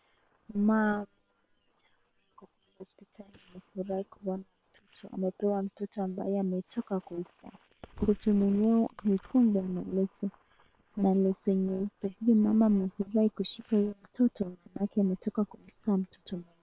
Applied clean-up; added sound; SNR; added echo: neural separator model SepFormer WHAM!.